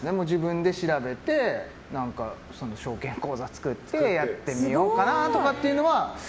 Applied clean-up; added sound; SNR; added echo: none; none; none; none.